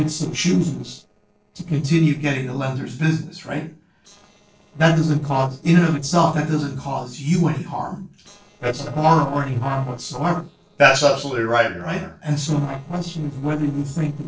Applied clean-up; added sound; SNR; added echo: neural separator model SepFormer DNS4.